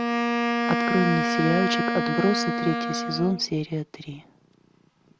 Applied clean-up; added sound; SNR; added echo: none; Wind instrument, woodwind instrument; 0 dB; none.